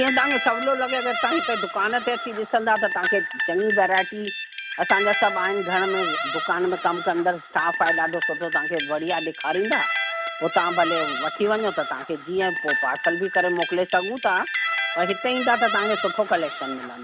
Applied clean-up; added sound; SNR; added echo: none; Guitar; 4 dB; none.